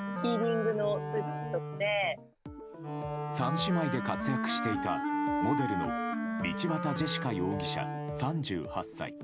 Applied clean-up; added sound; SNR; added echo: none; Wind instrument, woodwind instrument; 1 dB; none.